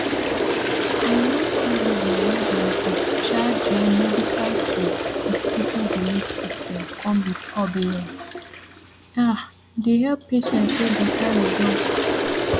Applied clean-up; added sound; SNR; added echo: none; Toilet flush; -1 dB; none.